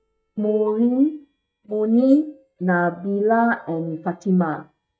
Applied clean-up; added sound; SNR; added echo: neural mask model DeepFilterNet 3.